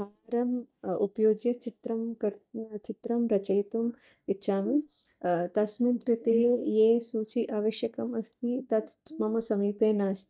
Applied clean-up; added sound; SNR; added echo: neural mask model DeepFilterNet 3.